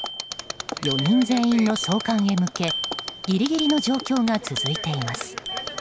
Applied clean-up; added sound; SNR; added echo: none; Bicycle bell + Mechanisms; 8 dB; none.